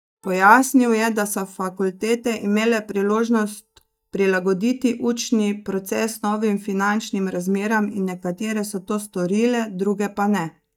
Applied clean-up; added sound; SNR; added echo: neural mask model DeepFilterNet 3.